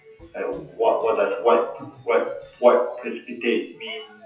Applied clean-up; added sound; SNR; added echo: classical method WPE with log-MMSE.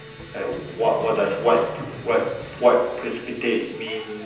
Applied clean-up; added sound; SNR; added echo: none; Cheering; 17 dB; reverberation time 0.9 s.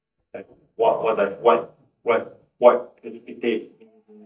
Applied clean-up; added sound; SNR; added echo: neural mask model DeepFilterNet 3.